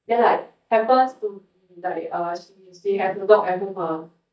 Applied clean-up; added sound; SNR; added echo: neural mask model DeepFilterNet 3.